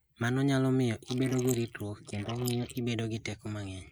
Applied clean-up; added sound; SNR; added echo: neural mask model Resemble Enhance denoiser.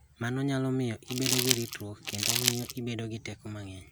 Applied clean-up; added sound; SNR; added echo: none; Crumpling, crinkling; -2 dB; none.